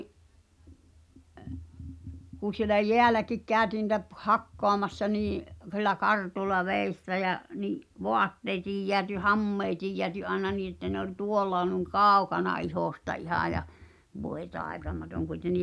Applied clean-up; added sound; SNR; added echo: none; none; none; none.